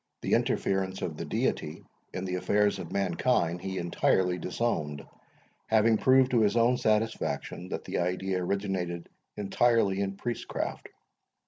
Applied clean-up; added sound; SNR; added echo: none; none; none; none.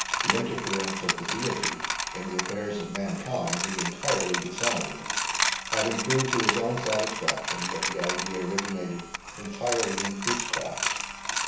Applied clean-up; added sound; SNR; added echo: none; Coin (dropping); -1 dB; reverberation time 0.7 s.